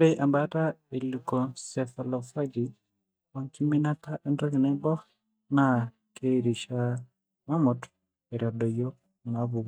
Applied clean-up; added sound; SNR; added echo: neural mask model DeepFilterNet 3.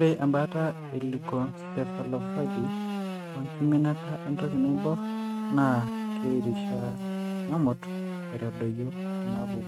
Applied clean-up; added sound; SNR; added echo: neural mask model RNNoise.